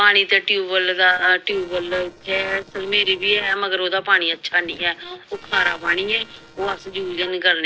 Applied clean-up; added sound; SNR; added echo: neural separator model SepFormer DNS4.